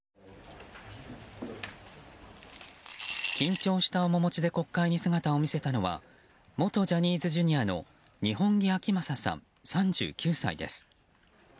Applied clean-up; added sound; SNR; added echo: none; Coin (dropping) / Glass; 3 dB; none.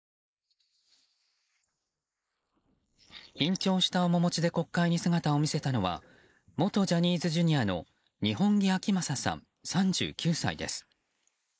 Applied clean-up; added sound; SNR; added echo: neural mask model Resemble Enhance denoiser.